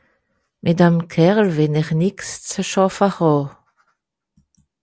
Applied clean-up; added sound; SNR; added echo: none; none; none; none.